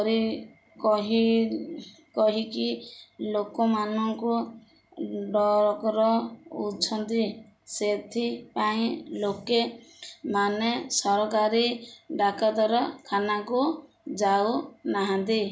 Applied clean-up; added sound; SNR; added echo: none; none; none; none.